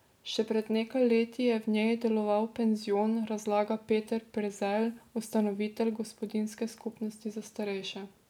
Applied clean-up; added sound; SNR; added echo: none; none; none; none.